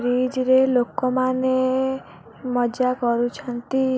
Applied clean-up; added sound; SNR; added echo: none; none; none; none.